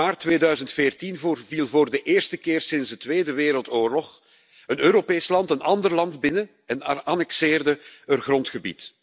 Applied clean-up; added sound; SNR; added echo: none; none; none; none.